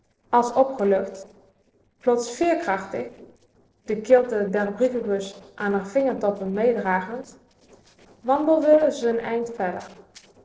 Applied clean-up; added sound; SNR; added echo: neural separator model SepFormer DNS4.